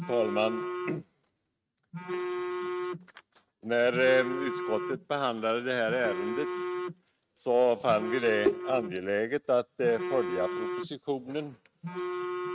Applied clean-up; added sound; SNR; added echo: neural mask model RNNoise.